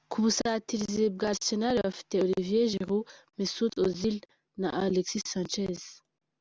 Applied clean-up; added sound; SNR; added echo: none; none; none; none.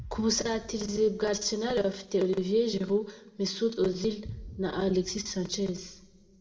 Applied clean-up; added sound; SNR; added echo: none; Boom; 19 dB; reverberation time 0.9 s.